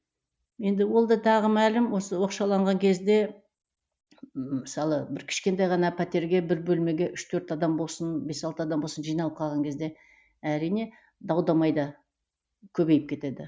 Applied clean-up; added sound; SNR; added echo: none; none; none; none.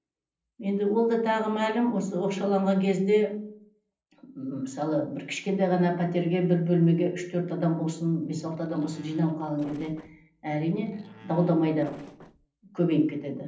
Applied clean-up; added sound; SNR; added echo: neural separator model SepFormer DNS4.